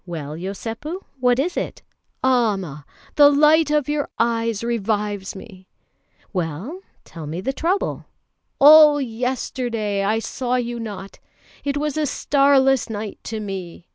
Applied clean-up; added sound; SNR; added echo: none; none; none; none.